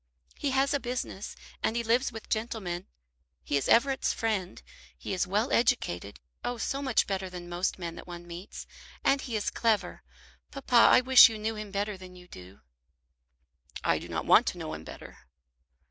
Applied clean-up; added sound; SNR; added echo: none; none; none; none.